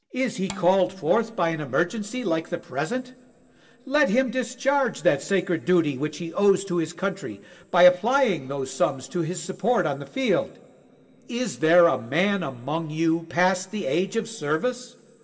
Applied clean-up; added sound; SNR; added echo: none; Bowed string instrument; 20 dB; reverberation time 2.3 s.